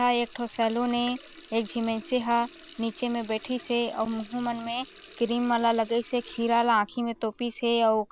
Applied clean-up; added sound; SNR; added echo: none; Water tap, faucet; 20 dB; none.